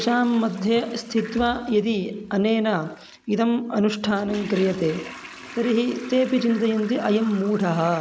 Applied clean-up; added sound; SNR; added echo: none; Toilet flush; 18 dB; none.